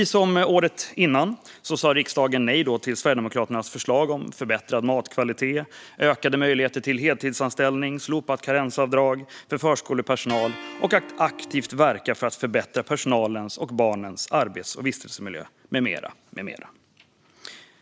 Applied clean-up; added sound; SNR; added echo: none; Electric guitar; 16 dB; none.